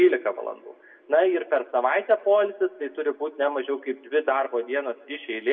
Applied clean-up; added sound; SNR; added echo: none; none; none; reverberation time 1.1 s.